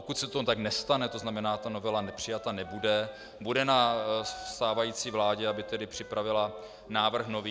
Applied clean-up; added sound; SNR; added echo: none; Wind instrument, woodwind instrument; 17 dB; none.